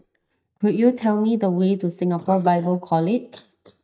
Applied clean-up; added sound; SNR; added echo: neural mask model DeepFilterNet 3.